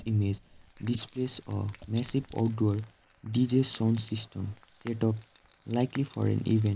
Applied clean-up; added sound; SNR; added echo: neural mask model Resemble Enhance denoiser.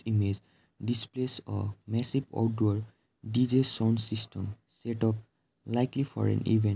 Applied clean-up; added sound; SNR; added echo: none; none; none; none.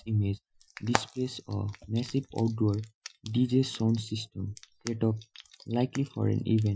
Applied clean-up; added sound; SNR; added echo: classical method Wiener filter.